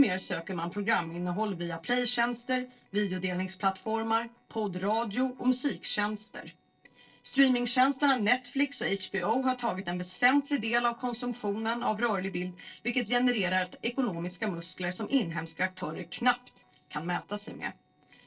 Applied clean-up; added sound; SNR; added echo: neural separator model SepFormer DNS4.